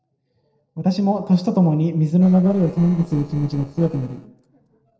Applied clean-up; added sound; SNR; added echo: neural separator model SepFormer DNS4.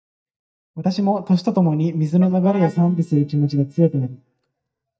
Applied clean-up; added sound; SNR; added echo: neural mask model DeepFilterNet 3.